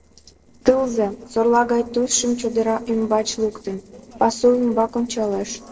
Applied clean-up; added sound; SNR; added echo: neural separator model SepFormer DNS4.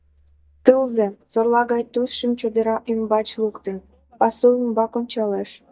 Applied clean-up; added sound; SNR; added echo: neural mask model DeepFilterNet 3.